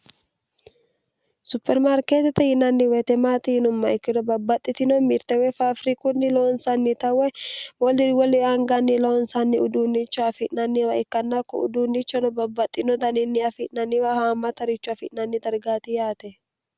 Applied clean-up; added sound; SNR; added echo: none; none; none; none.